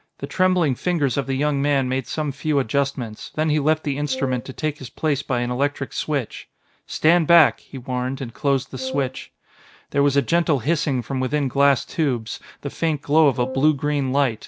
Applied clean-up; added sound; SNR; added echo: none; Wind instrument, woodwind instrument; 11 dB; none.